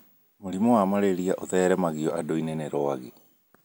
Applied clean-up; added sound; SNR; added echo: none; none; none; none.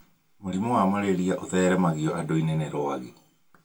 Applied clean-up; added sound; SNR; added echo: none; none; none; reverberation time 0.1 s.